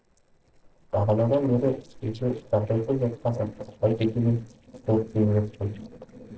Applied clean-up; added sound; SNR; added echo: neural separator model SepFormer DNS4.